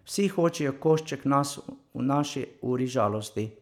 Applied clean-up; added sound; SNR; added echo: none; none; none; none.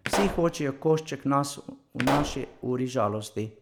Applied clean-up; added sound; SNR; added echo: none; Explosion; 6 dB; none.